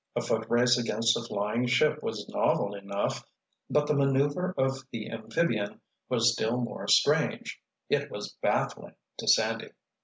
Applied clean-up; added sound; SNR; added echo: none; none; none; none.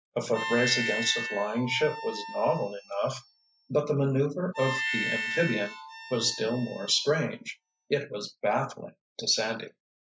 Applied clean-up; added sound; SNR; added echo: classical method Wiener filter.